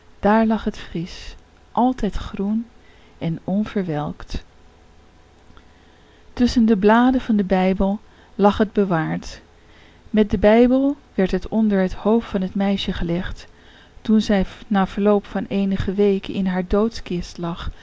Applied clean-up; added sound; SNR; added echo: none; none; none; none.